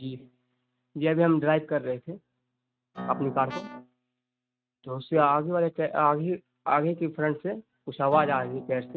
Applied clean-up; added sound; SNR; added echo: neural mask model RNNoise.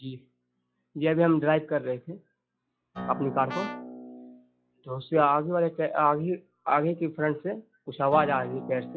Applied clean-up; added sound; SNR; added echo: classical method log-MMSE.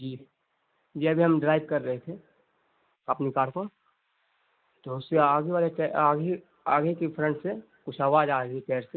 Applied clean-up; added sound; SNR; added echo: neural mask model Resemble Enhance denoiser.